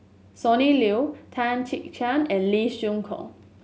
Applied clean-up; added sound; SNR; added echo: none; none; none; none.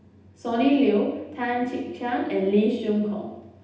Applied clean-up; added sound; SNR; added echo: none; none; none; reverberation time 0.8 s.